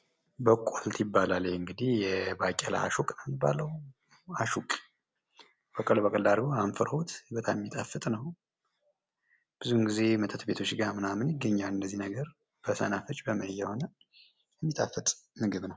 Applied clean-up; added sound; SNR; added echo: none; none; none; none.